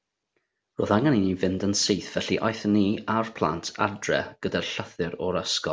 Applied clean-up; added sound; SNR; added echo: none; none; none; none.